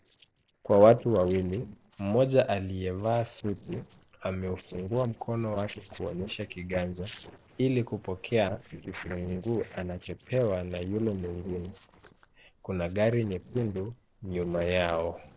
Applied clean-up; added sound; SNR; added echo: neural separator model SepFormer DNS4.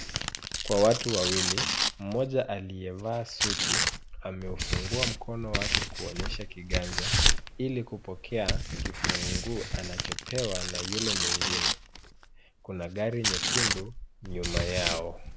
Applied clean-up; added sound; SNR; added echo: none; Tearing; -3 dB; none.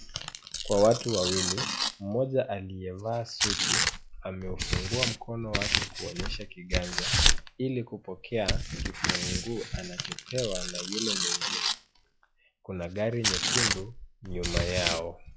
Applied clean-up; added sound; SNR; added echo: classical method log-MMSE.